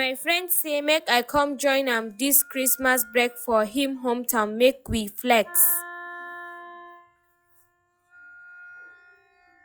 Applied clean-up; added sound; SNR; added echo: classical method log-MMSE.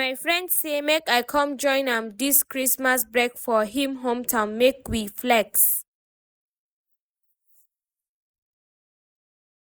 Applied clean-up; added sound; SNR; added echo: neural mask model Resemble Enhance denoiser.